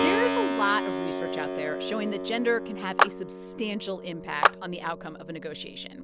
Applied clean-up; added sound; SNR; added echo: none; Keyboard (musical) + Clapping; -2 dB; none.